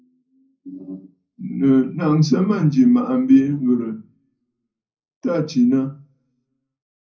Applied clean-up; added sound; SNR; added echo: none; none; none; reverberation time 0.4 s.